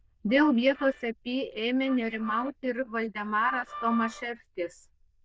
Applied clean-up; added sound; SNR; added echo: neural diffusion model UNIVERSE++.